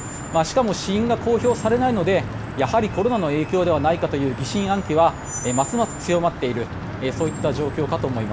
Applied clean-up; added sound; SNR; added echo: none; Screech; 10 dB; none.